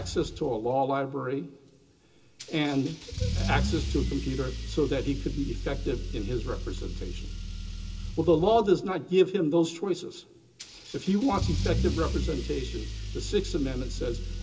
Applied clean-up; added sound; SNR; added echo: none; Engine starting / Accelerating, revving, vroom / Car; 4 dB; reverberation time 0.2 s.